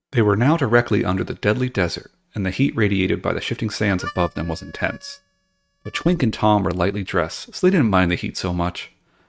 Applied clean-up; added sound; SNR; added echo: neural mask model RNNoise.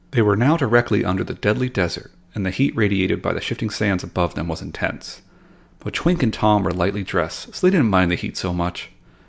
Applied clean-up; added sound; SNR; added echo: none; none; none; none.